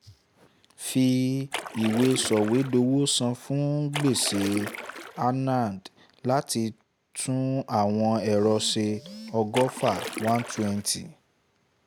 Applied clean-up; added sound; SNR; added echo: none; Splash, splatter; 10 dB; none.